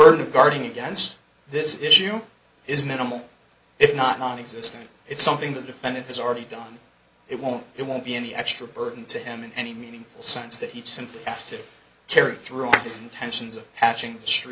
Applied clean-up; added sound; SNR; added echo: none; none; none; none.